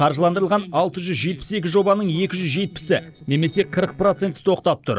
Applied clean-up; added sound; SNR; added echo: neural separator model SepFormer DNS4.